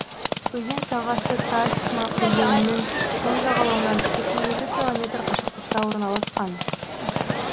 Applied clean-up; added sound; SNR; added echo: none; Livestock, farm animals, working animals; -1 dB; none.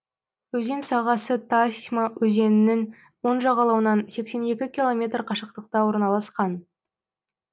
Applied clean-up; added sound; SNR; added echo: none; none; none; none.